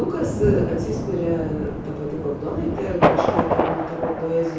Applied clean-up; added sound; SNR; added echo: none; Thunder; -1 dB; reverberation time 0.6 s.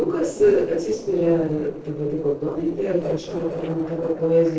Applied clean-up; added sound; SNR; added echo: neural separator model SepFormer DNS4.